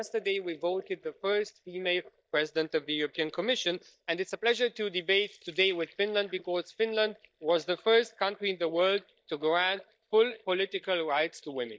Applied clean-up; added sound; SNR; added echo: neural mask model DeepFilterNet 3.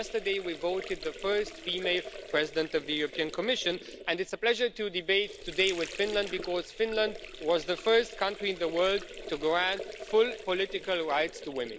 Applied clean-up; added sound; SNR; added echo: none; Sink (filling or washing) / Water; 13 dB; none.